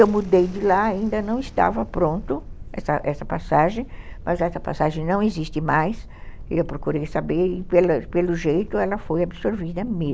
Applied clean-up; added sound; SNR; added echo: none; Thunderstorm; 12 dB; none.